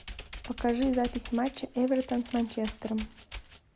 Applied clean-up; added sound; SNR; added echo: none; Computer keyboard; 13 dB; none.